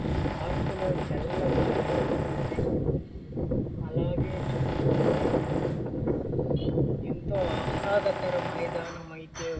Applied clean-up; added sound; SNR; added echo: none; Tools; 9 dB; reverberation time 2.9 s.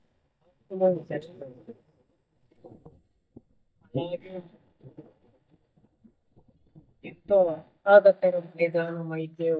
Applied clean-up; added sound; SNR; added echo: neural mask model DeepFilterNet 3.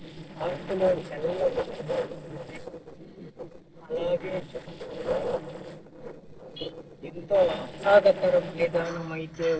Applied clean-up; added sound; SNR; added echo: neural separator model SepFormer DNS4.